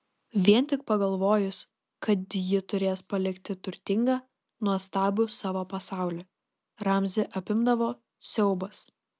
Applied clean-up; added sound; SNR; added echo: none; none; none; none.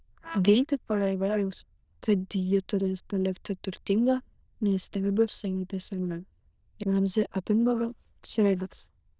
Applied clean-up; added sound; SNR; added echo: neural diffusion model UNIVERSE++.